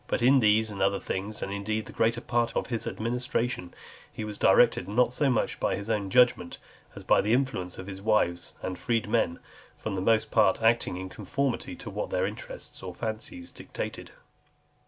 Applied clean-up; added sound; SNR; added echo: none; none; none; none.